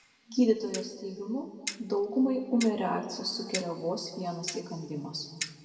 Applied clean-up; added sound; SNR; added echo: none; Clock; 13 dB; reverberation time 1.9 s.